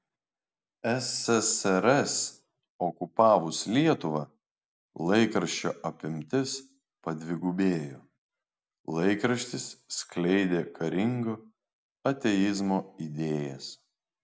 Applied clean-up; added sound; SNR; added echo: none; none; none; none.